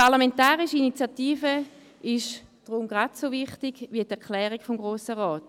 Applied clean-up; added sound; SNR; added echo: none; none; none; none.